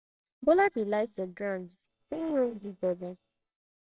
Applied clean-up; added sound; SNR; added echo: neural separator model SepFormer WHAMR!.